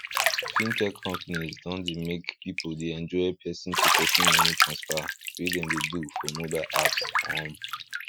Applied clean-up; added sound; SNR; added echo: none; Bathtub (filling or washing); -5 dB; none.